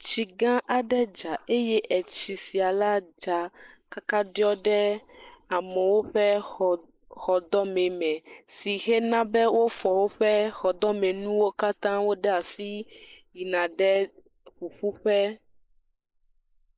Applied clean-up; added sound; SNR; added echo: neural mask model Resemble Enhance denoiser.